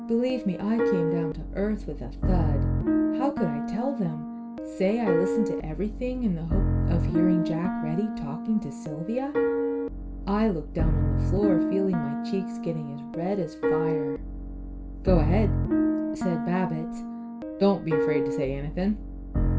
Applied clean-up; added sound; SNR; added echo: none; Piano; -2 dB; reverberation time 0.2 s.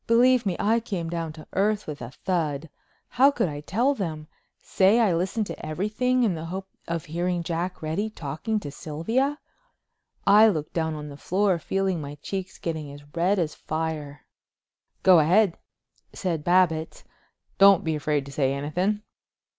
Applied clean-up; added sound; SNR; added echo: none; none; none; none.